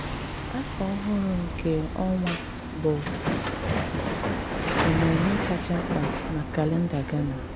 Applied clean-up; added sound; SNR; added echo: none; Hammer; 1 dB; none.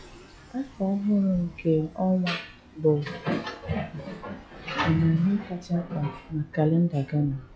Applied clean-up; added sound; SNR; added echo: classical method log-MMSE.